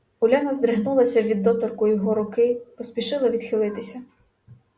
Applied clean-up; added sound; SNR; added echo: none; none; none; none.